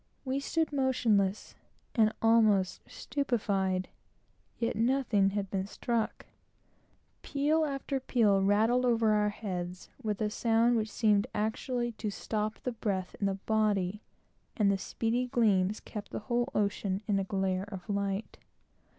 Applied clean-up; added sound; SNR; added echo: none; none; none; none.